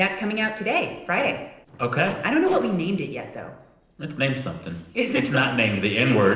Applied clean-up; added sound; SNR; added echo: neural separator model SepFormer DNS4.